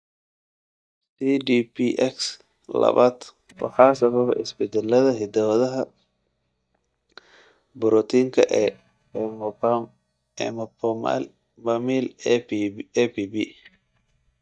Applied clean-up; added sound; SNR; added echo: neural mask model DeepFilterNet 3.